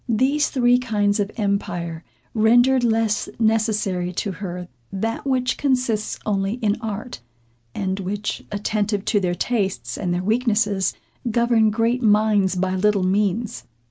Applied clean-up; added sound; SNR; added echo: none; none; none; none.